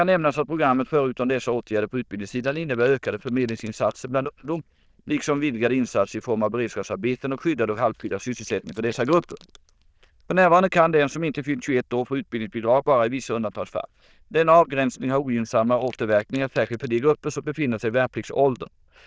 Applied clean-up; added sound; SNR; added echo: neural diffusion model UNIVERSE++.